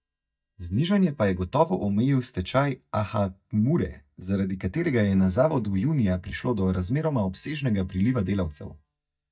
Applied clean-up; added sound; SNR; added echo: neural mask model DeepFilterNet 3.